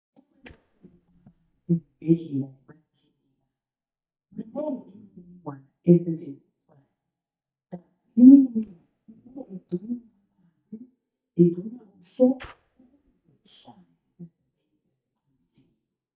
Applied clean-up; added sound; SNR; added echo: neural mask model DeepFilterNet 3.